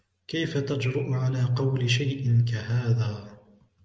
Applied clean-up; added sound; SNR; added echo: none; none; none; none.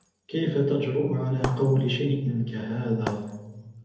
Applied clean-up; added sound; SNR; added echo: none; Shatter; 14 dB; reverberation time 0.6 s.